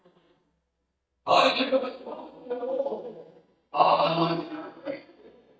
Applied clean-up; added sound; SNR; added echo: neural mask model DeepFilterNet 3.